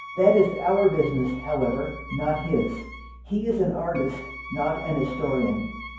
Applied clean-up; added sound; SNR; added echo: none; Wind instrument, woodwind instrument; 15 dB; reverberation time 0.9 s.